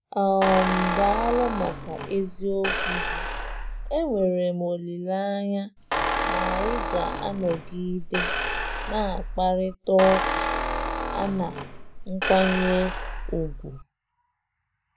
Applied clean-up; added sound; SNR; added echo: none; Squeak; 2 dB; none.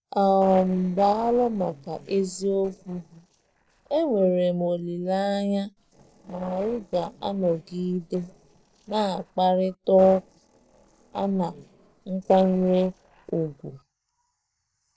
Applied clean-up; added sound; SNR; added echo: neural separator model SepFormer DNS4.